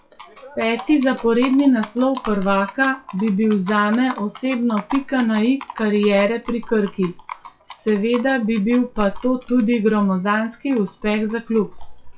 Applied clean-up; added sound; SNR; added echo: classical method WPE with log-MMSE.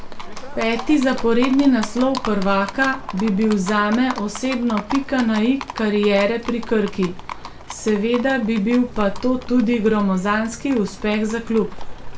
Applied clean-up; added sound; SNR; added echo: none; Livestock, farm animals, working animals; 15 dB; reverberation time 0.3 s.